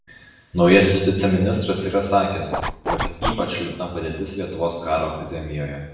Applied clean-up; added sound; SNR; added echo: none; Zipper (clothing); 3 dB; reverberation time 0.9 s.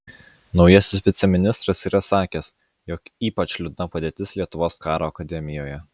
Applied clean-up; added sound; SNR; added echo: none; none; none; none.